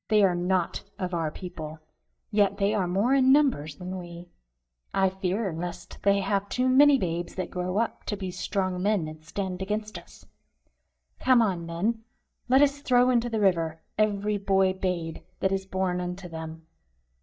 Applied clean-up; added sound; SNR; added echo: neural mask model DeepFilterNet 3.